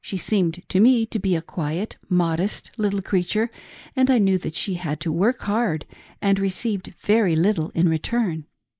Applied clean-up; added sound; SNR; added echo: neural mask model Resemble Enhance denoiser.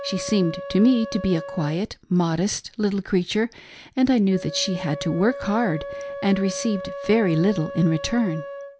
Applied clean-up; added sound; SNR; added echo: none; Wind instrument, woodwind instrument; 12 dB; none.